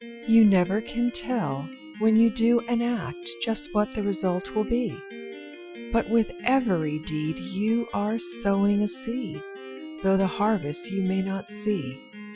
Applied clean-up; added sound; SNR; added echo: classical method Wiener filter.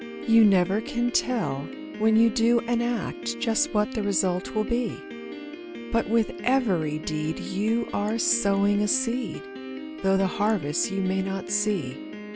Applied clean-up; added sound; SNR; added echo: none; Piano; 11 dB; none.